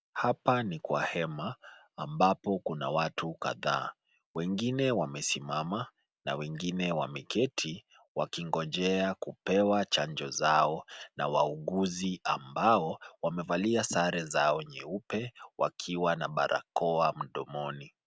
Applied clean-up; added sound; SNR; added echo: none; none; none; none.